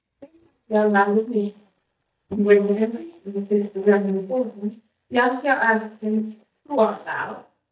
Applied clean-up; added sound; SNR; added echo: neural mask model DeepFilterNet 3.